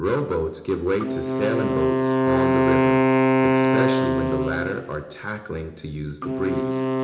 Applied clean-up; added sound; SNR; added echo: none; Wind instrument, woodwind instrument; -5 dB; reverberation time 0.8 s.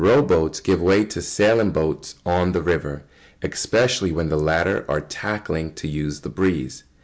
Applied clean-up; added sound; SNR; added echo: none; none; none; none.